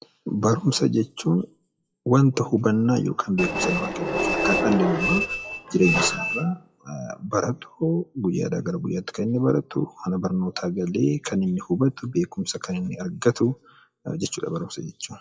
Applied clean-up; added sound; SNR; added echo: classical method WPE with log-MMSE.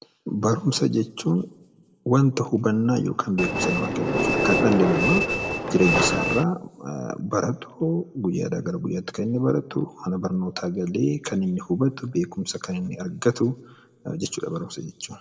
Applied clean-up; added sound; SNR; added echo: none; Train; -1 dB; reverberation time 0.6 s.